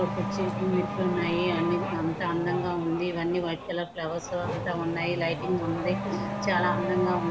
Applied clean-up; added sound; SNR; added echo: none; Race car, auto racing / Accelerating, revving, vroom; 3 dB; none.